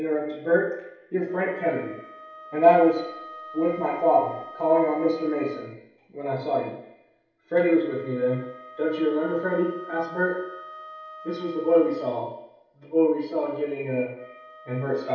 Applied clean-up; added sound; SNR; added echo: none; Wind instrument, woodwind instrument; 18 dB; reverberation time 2.2 s.